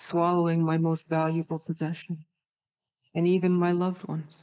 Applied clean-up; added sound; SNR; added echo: neural mask model Resemble Enhance denoiser.